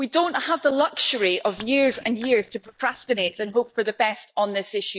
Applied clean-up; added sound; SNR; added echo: neural mask model DeepFilterNet 3.